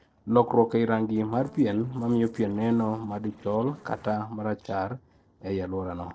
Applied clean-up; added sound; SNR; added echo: neural separator model SepFormer DNS4.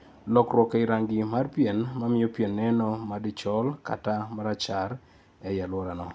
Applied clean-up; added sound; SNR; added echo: none; none; none; none.